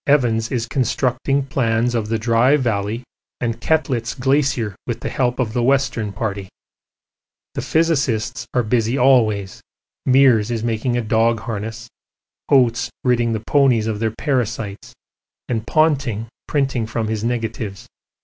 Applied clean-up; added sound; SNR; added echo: none; none; none; none.